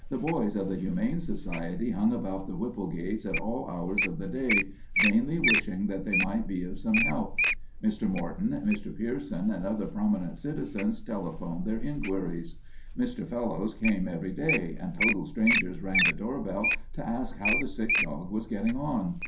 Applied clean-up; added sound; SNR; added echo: none; Wild animals; 2 dB; reverberation time 0.3 s.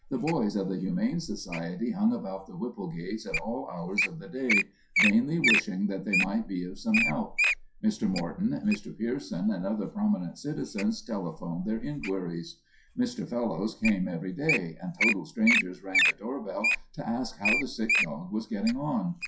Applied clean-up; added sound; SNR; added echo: classical method WPE with log-MMSE.